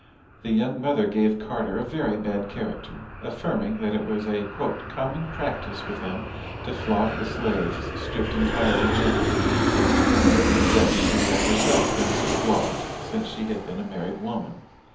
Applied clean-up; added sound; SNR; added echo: none; Aircraft; -1 dB; reverberation time 0.7 s.